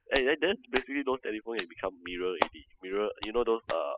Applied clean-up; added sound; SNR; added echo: classical method spectral subtraction.